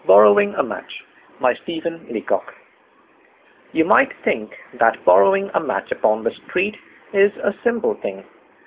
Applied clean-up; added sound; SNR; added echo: none; none; none; none.